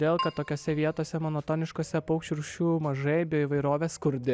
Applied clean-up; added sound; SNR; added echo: none; Keyboard (musical); 10 dB; none.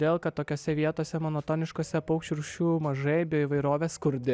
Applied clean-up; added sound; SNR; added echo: none; none; none; none.